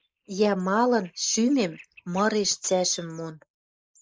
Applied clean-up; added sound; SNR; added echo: neural mask model Resemble Enhance denoiser.